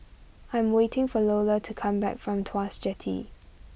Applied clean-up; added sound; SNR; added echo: none; none; none; none.